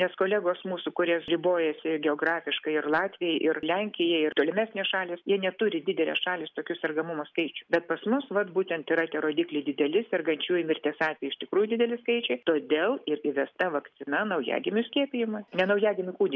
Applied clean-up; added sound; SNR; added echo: none; none; none; none.